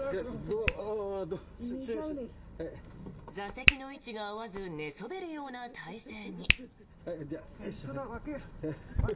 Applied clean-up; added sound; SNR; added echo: none; Hands; -1 dB; reverberation time 2.3 s.